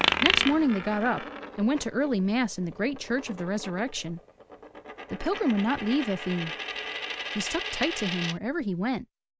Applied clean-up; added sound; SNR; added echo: none; Coin (dropping); 5 dB; none.